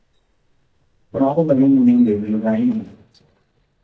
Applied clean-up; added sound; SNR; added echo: neural mask model DeepFilterNet 3.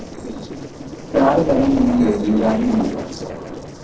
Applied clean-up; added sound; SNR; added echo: neural separator model SepFormer DNS4.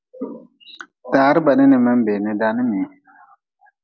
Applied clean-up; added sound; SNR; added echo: none; none; none; none.